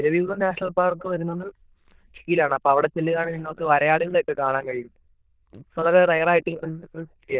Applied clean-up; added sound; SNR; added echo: neural diffusion model UNIVERSE++.